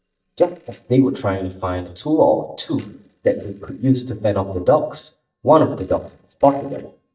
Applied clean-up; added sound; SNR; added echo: neural mask model DeepFilterNet 3.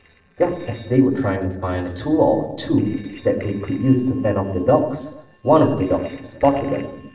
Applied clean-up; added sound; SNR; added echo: neural separator model SepFormer DNS4.